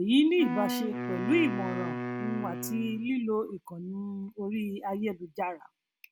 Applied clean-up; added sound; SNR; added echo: none; Wind instrument, woodwind instrument; 5 dB; none.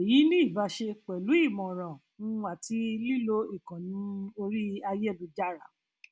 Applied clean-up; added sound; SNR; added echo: none; none; none; none.